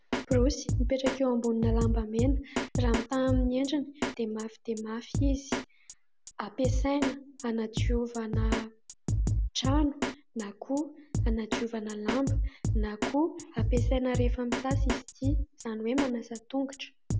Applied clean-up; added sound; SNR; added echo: none; Drum kit; -1 dB; none.